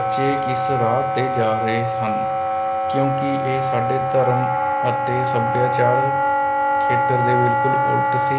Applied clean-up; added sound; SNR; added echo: none; Wind instrument, woodwind instrument; -4 dB; none.